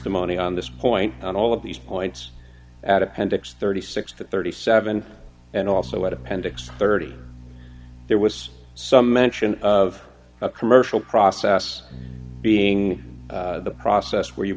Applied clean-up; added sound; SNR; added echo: none; Bass guitar; 19 dB; none.